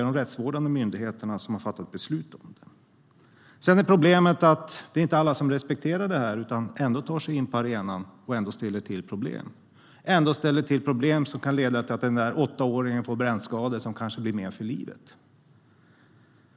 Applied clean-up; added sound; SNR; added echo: none; none; none; none.